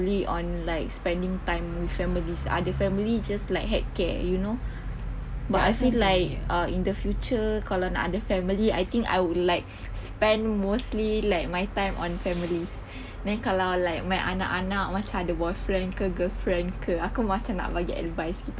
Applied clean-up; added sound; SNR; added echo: none; none; none; none.